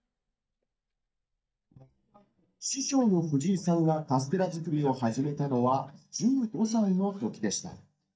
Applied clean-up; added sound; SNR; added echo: neural mask model DeepFilterNet 3.